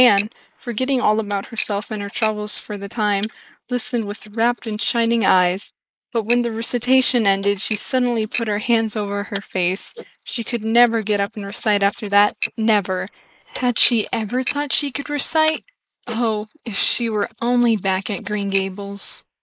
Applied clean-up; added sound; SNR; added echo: neural mask model Resemble Enhance denoiser.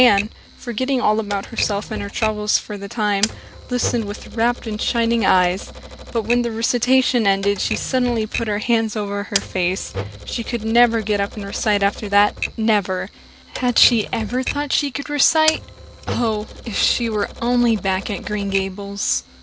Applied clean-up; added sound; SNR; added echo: none; Typewriter; 11 dB; none.